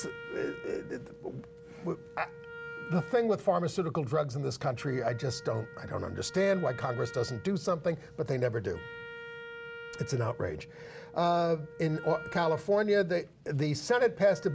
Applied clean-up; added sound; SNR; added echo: none; Wind instrument, woodwind instrument; 16 dB; none.